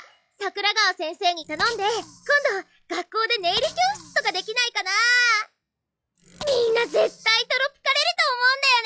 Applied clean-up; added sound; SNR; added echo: classical method log-MMSE.